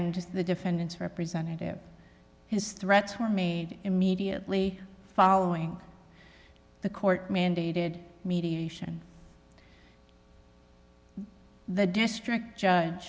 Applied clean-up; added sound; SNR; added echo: none; none; none; none.